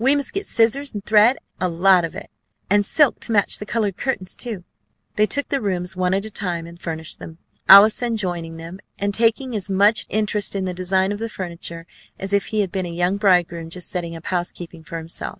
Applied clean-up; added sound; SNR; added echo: none; none; none; none.